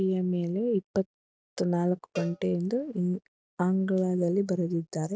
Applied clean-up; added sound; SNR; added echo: neural mask model RNNoise.